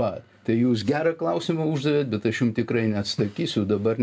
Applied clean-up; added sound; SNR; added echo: none; none; none; none.